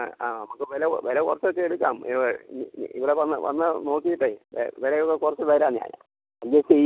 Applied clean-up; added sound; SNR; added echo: none; none; none; none.